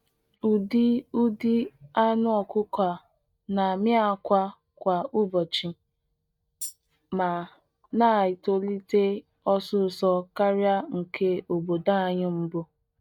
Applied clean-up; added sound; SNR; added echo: neural mask model DeepFilterNet 3.